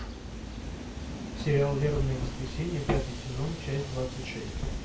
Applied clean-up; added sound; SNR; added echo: none; Train; 6 dB; reverberation time 0.3 s.